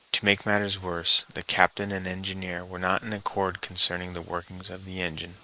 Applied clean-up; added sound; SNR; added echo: neural mask model Resemble Enhance denoiser.